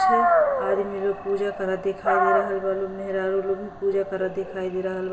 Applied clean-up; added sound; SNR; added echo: none; Dog; 0 dB; reverberation time 2.1 s.